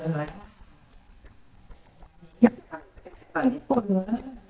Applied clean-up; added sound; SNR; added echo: neural mask model DeepFilterNet 3.